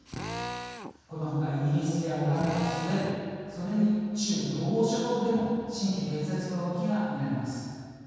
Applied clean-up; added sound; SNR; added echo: none; Drill; 9 dB; reverberation time 2.1 s.